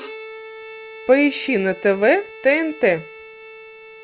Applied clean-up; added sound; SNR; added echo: none; Bowed string instrument; 17 dB; none.